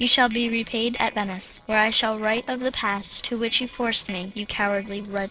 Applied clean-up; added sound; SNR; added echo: neural separator model SepFormer DNS4.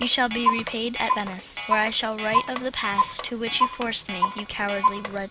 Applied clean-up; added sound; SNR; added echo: none; Clock; 0 dB; none.